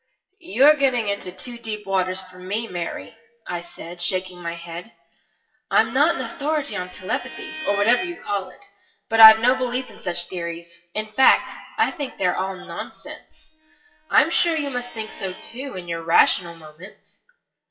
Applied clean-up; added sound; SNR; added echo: classical method WPE with log-MMSE.